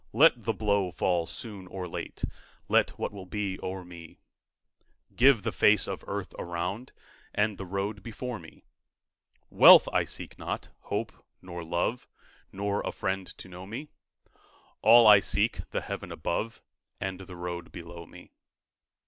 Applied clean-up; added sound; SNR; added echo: none; none; none; none.